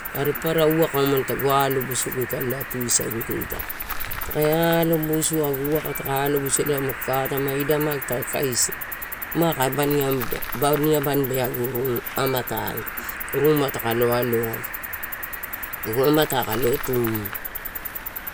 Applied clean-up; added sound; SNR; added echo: none; Cricket; 7 dB; none.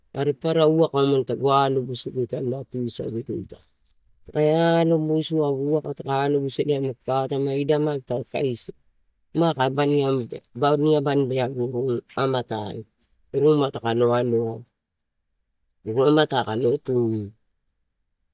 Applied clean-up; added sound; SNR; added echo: neural mask model DeepFilterNet 3.